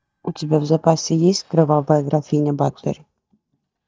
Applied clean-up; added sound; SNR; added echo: neural mask model DeepFilterNet 3.